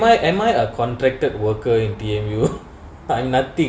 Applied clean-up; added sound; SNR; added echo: none; none; none; none.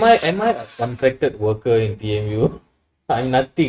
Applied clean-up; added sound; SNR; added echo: neural mask model RNNoise.